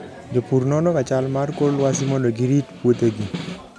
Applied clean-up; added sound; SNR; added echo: none; Snare drum; 13 dB; none.